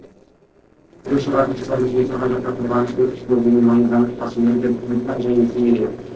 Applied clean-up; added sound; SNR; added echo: neural separator model SepFormer DNS4.